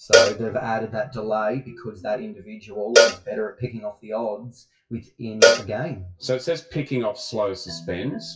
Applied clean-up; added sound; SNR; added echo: classical method WPE with log-MMSE.